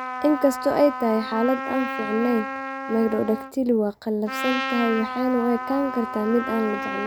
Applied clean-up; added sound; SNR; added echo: none; Trumpet; 7 dB; none.